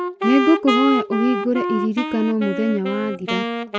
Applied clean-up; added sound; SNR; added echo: none; Wind instrument, woodwind instrument; 4 dB; none.